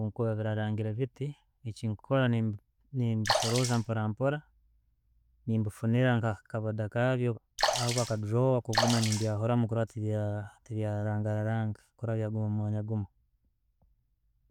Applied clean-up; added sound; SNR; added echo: none; Sink (filling or washing) / Water / Splash, splatter; 1 dB; none.